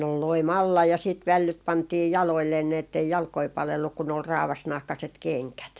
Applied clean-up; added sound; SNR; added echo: none; none; none; none.